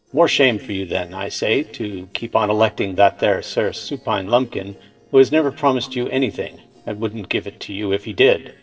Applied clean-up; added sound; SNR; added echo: neural separator model SepFormer DNS4.